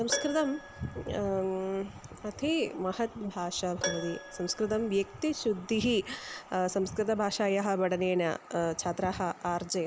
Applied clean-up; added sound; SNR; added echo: none; Keyboard (musical); 12 dB; none.